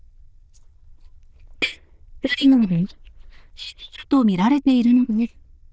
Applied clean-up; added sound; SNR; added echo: neural diffusion model UNIVERSE++.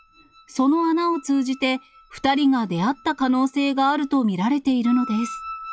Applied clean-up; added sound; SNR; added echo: classical method log-MMSE.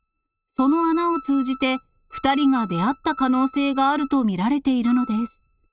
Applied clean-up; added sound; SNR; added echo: neural mask model RNNoise.